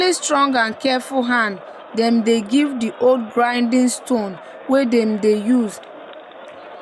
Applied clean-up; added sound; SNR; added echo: none; Crowd; 18 dB; none.